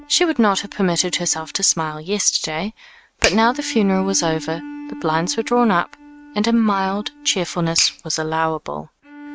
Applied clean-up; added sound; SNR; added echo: neural mask model RNNoise.